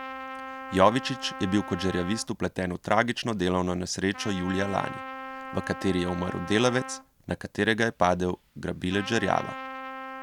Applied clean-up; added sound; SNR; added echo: none; Trumpet; 12 dB; none.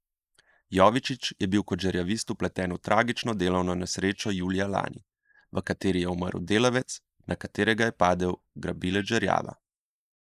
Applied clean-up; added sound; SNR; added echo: neural mask model Resemble Enhance denoiser.